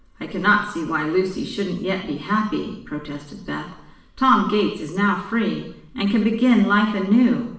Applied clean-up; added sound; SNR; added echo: none; none; none; reverberation time 0.8 s.